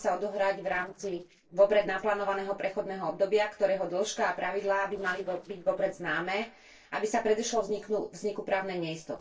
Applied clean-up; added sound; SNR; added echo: neural separator model SepFormer DNS4.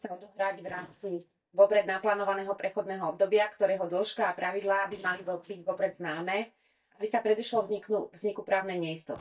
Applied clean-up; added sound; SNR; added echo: neural mask model DeepFilterNet 3.